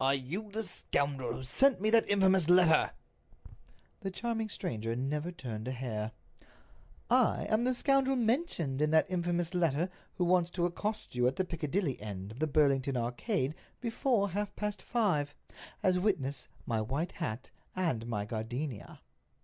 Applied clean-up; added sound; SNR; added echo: none; none; none; none.